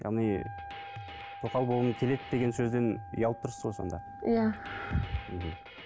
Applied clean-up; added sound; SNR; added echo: none; Drum kit + Wind instrument, woodwind instrument; 12 dB; none.